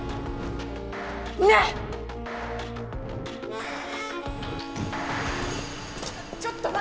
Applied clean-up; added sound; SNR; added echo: none; Harmonica + Wind instrument, woodwind instrument; 9 dB; none.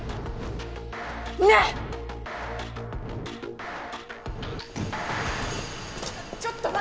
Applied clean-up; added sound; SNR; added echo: none; none; none; none.